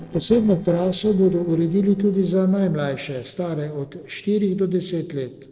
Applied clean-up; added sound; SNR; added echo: neural separator model SepFormer DNS4.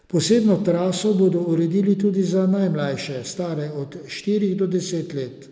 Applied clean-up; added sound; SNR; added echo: none; none; none; none.